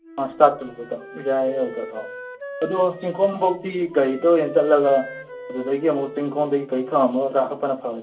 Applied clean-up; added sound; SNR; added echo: none; Wind instrument, woodwind instrument; 16 dB; reverberation time 0.2 s.